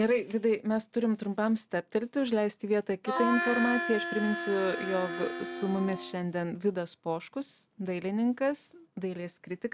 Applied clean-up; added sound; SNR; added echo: none; Harmonica; 4 dB; none.